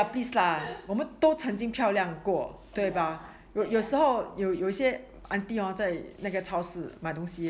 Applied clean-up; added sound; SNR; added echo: none; none; none; none.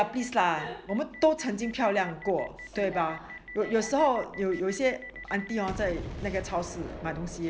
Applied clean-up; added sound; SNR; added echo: none; Boom; 14 dB; none.